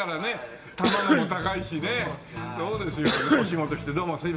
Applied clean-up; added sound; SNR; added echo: none; Cough; -2 dB; reverberation time 0.9 s.